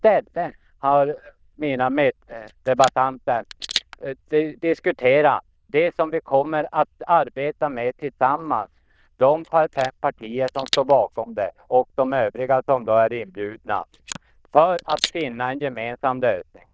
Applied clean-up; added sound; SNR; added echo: neural diffusion model UNIVERSE++.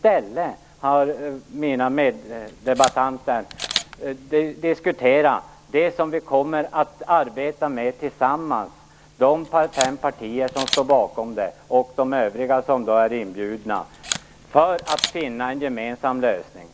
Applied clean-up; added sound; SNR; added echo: none; Camera; 10 dB; none.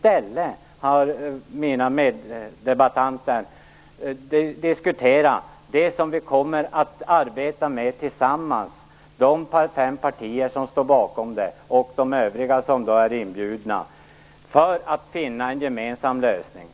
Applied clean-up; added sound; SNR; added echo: none; none; none; none.